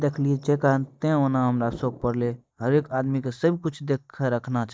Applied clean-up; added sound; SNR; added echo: neural mask model DeepFilterNet 3.